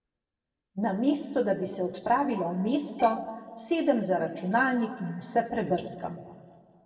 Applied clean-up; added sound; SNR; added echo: neural separator model SepFormer DNS4.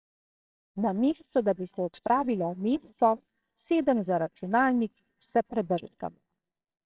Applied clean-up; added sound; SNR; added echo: neural separator model SepFormer WHAMR!.